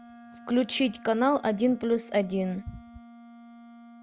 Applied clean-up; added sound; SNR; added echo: none; Wind instrument, woodwind instrument; 20 dB; none.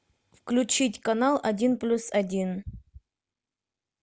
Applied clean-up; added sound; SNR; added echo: none; none; none; none.